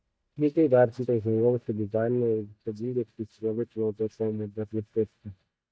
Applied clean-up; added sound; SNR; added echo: neural mask model DeepFilterNet 3.